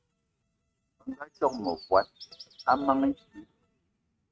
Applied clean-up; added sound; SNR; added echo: neural mask model RNNoise.